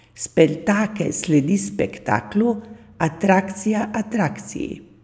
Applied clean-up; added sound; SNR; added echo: none; none; none; none.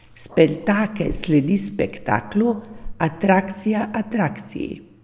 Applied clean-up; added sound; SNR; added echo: none; Growling; 17 dB; none.